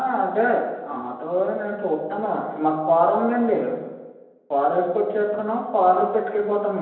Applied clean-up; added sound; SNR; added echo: none; none; none; reverberation time 1.0 s.